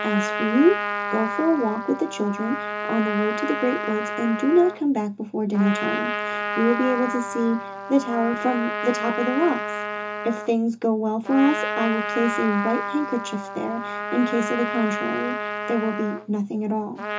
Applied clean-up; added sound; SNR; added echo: none; Trumpet; 5 dB; reverberation time 0.2 s.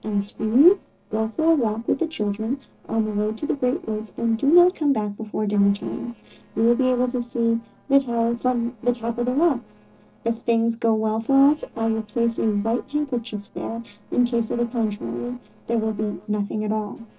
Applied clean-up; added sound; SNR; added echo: neural separator model SepFormer DNS4.